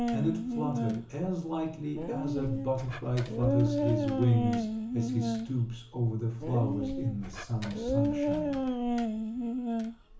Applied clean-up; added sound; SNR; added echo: none; Dog; 0 dB; reverberation time 0.7 s.